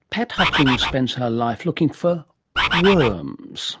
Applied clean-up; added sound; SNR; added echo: none; Bird; -1 dB; none.